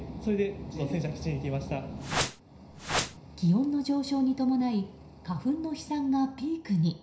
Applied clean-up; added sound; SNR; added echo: none; Whoosh, swoosh, swish; 2 dB; reverberation time 0.5 s.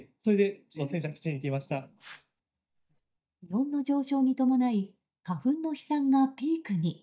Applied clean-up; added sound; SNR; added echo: neural mask model DeepFilterNet 3.